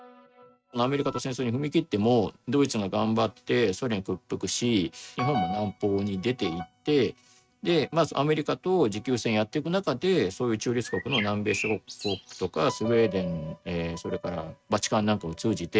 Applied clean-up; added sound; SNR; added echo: neural mask model RNNoise.